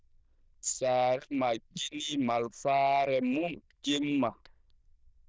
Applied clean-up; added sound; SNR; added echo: neural diffusion model UNIVERSE++.